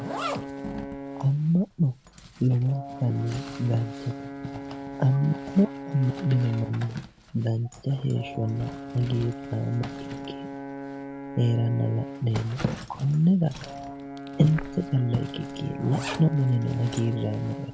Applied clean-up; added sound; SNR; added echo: none; Brass instrument + Zipper (clothing); 9 dB; none.